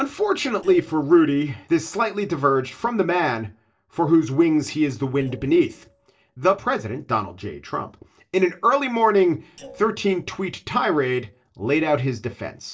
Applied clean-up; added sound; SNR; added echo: neural separator model SepFormer DNS4.